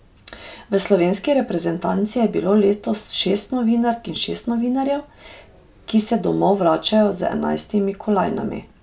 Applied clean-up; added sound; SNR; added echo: none; none; none; none.